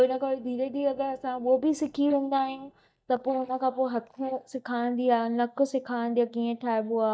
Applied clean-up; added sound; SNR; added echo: neural mask model DeepFilterNet 3.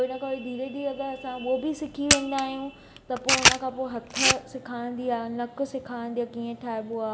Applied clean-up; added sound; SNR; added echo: none; Camera; -4 dB; none.